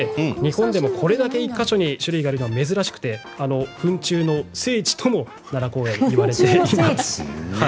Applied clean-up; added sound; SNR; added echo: none; none; none; none.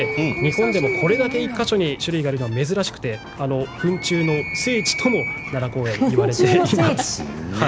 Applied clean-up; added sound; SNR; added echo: none; Animal; 10 dB; none.